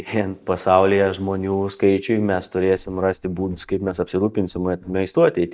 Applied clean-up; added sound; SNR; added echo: neural mask model DeepFilterNet 3.